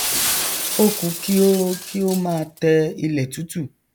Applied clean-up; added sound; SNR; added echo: none; Shatter; 6 dB; none.